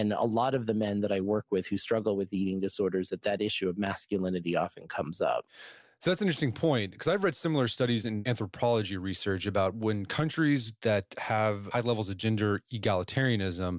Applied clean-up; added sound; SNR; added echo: none; none; none; none.